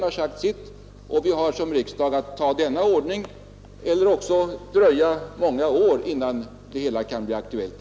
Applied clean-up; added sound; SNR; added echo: none; none; none; none.